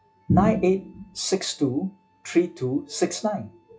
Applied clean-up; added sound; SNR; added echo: classical method log-MMSE.